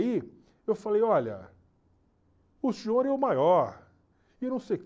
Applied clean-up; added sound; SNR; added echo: none; none; none; none.